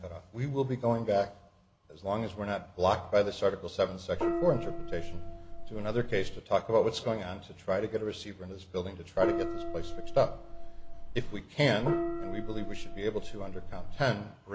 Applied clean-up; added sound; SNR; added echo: none; Gong; 1 dB; none.